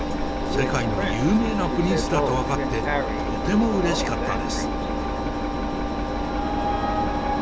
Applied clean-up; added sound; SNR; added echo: none; Engine; -1 dB; none.